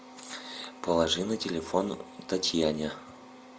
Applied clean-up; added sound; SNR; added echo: none; none; none; none.